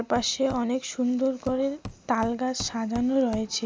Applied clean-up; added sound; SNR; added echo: none; Hammer; 16 dB; none.